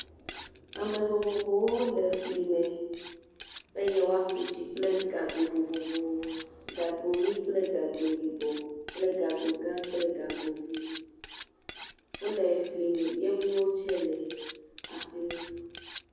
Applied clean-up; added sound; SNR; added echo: none; Cutlery, silverware; 3 dB; reverberation time 1.1 s.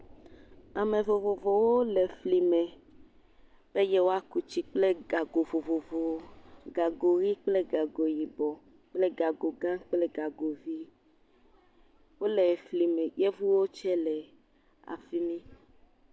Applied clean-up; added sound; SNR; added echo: none; none; none; none.